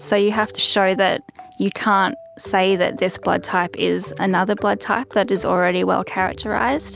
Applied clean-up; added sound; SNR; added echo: none; none; none; none.